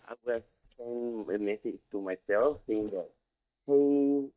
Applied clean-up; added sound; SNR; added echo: neural mask model DeepFilterNet 3.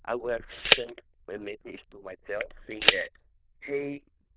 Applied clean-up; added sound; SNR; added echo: neural diffusion model UNIVERSE++.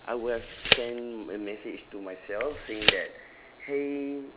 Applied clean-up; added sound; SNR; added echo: none; Tick; -1 dB; none.